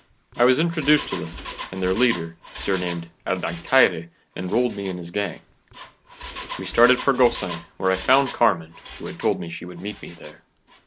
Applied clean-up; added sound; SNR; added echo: none; Engine; 15 dB; none.